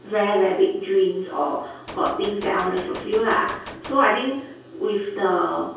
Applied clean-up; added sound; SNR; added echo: none; Gunshot, gunfire; 15 dB; reverberation time 0.6 s.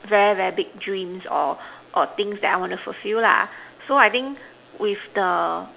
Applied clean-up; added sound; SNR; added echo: none; none; none; none.